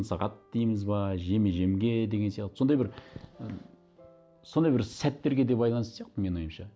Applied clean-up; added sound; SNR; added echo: none; none; none; none.